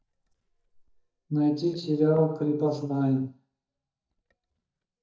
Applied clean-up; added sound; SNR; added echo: neural mask model DeepFilterNet 3.